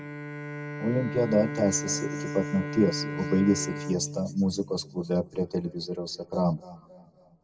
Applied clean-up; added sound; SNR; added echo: none; Bowed string instrument; 8 dB; reverberation time 1.8 s.